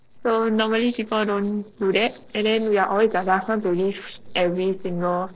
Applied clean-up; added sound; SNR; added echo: neural separator model SepFormer DNS4.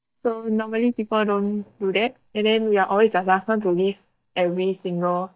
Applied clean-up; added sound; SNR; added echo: neural mask model DeepFilterNet 3.